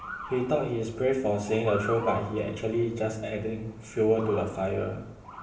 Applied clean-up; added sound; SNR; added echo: none; Motor vehicle (road) / Siren; 14 dB; reverberation time 0.8 s.